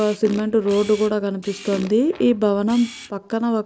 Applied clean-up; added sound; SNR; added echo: none; Fart + Camera; 18 dB; none.